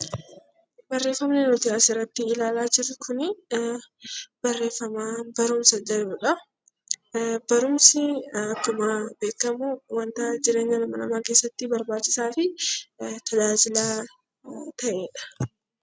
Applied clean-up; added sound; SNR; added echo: none; none; none; none.